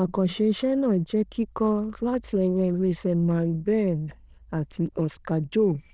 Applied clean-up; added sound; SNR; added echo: neural diffusion model UNIVERSE++.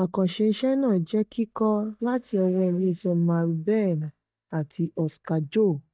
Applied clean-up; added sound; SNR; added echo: neural mask model DeepFilterNet 3.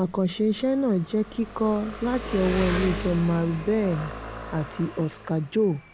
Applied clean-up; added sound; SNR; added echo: none; Engine; 10 dB; none.